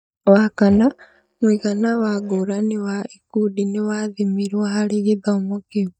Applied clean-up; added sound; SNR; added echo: neural mask model DeepFilterNet 3.